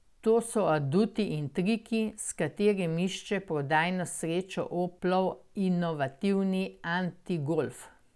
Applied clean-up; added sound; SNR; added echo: none; none; none; none.